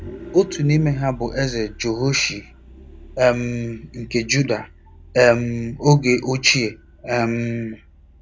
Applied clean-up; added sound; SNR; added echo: none; Vehicle; 19 dB; none.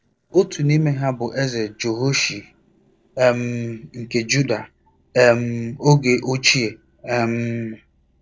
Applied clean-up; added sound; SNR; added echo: neural separator model SepFormer DNS4.